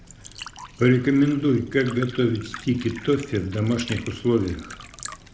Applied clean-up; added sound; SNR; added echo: none; Liquid; 17 dB; none.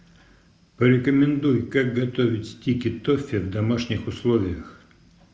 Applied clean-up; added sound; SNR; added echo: none; none; none; none.